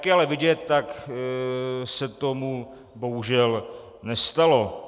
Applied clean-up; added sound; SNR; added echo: none; none; none; none.